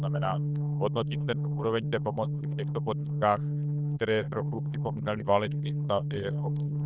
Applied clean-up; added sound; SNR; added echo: neural diffusion model UNIVERSE++.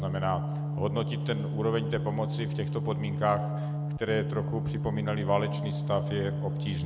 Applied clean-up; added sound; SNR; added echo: none; Organ; 0 dB; none.